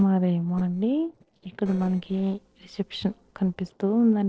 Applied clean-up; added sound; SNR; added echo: neural separator model SepFormer DNS4.